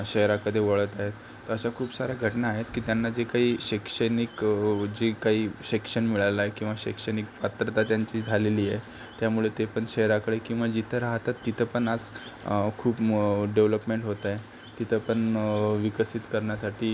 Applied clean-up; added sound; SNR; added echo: none; none; none; none.